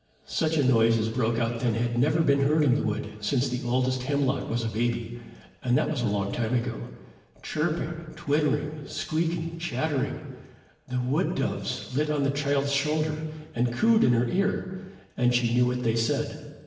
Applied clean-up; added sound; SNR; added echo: none; none; none; reverberation time 1.2 s.